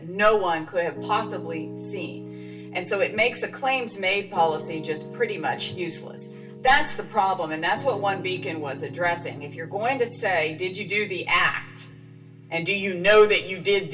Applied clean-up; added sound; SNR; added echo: none; Piano; 14 dB; reverberation time 0.2 s.